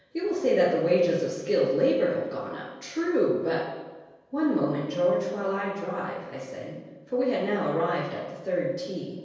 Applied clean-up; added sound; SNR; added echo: none; none; none; reverberation time 1.2 s.